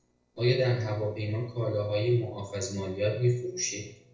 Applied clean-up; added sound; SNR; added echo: neural separator model SepFormer DNS4.